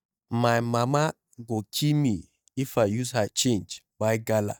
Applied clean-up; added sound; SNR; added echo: neural mask model DeepFilterNet 3.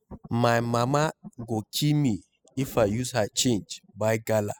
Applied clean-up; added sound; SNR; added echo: classical method spectral subtraction.